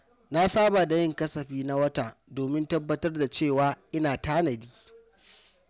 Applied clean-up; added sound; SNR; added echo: none; none; none; none.